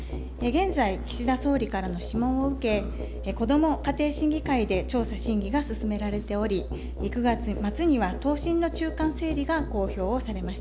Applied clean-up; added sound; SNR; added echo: none; Musical instrument; 6 dB; none.